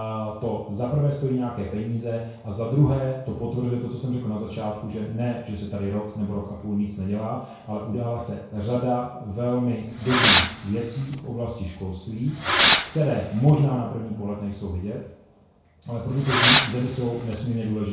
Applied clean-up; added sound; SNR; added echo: none; Fireworks; -1 dB; reverberation time 0.6 s.